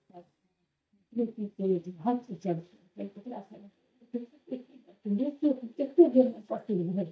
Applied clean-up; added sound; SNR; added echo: neural mask model DeepFilterNet 3.